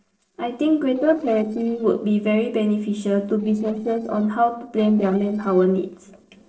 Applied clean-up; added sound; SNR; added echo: neural separator model SepFormer DNS4.